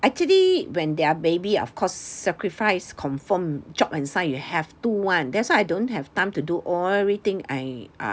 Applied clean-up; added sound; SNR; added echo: none; none; none; none.